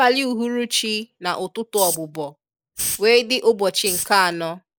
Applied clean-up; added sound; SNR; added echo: neural mask model Resemble Enhance denoiser.